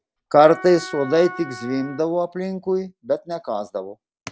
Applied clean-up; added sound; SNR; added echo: none; Wind instrument, woodwind instrument; 15 dB; none.